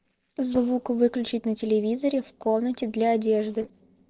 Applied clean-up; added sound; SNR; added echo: neural separator model SepFormer DNS4.